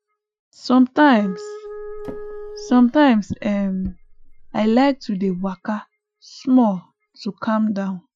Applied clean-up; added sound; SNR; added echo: classical method Wiener filter.